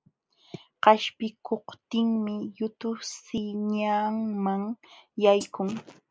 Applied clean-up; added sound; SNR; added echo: neural mask model Resemble Enhance denoiser.